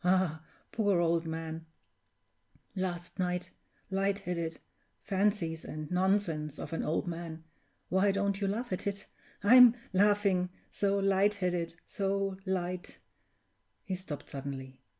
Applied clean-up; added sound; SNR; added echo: none; none; none; none.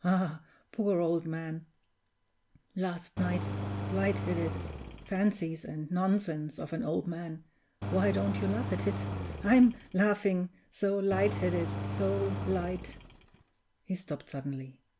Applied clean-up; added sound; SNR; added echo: none; Engine; 5 dB; none.